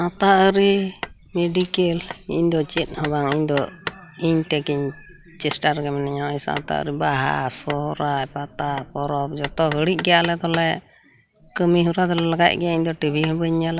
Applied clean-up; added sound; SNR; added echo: none; Hammer; 16 dB; none.